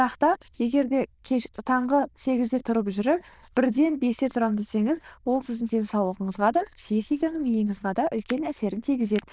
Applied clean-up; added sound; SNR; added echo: neural diffusion model UNIVERSE++.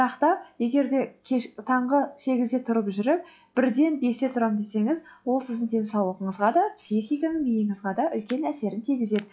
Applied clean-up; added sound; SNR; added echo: classical method log-MMSE.